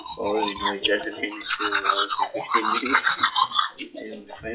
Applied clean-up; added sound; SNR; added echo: classical method WPE with log-MMSE.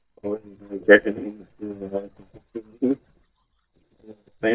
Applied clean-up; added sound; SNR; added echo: neural mask model DeepFilterNet 3.